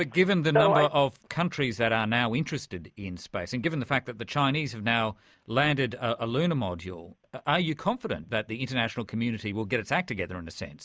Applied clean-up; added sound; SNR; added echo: none; none; none; none.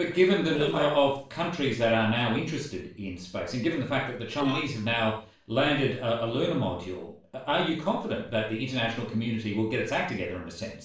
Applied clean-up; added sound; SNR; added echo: neural separator model SepFormer DNS4.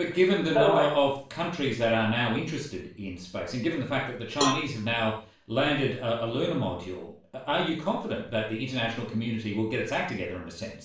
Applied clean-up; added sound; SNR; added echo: none; Cowbell; 8 dB; reverberation time 0.4 s.